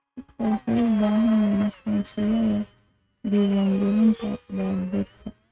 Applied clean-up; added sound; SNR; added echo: neural mask model RNNoise.